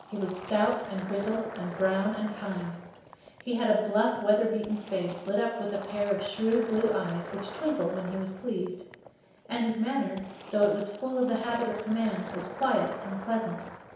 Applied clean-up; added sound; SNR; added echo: none; Fill (with liquid); 14 dB; reverberation time 1.0 s.